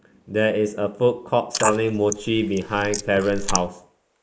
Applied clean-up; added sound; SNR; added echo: neural mask model Resemble Enhance denoiser.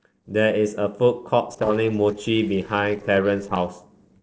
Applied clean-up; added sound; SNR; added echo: neural separator model SepFormer DNS4.